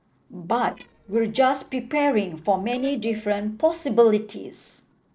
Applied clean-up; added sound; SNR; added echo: neural separator model SepFormer DNS4.